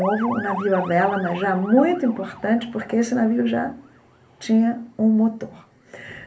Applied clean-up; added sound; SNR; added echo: none; Motor vehicle (road) / Siren; 15 dB; reverberation time 0.3 s.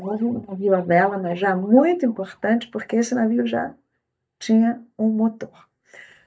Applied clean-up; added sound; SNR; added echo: neural mask model DeepFilterNet 3.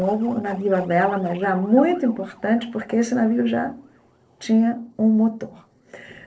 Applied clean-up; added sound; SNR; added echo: neural separator model SepFormer DNS4.